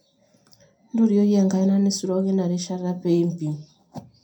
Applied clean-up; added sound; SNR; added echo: none; none; none; reverberation time 0.2 s.